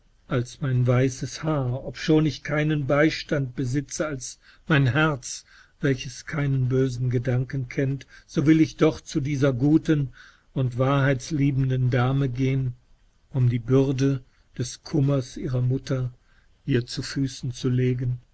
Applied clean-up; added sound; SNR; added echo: none; none; none; none.